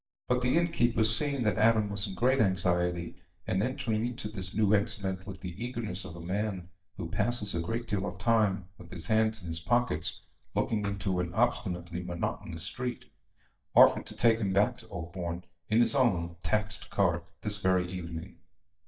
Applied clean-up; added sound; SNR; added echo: neural mask model DeepFilterNet 3.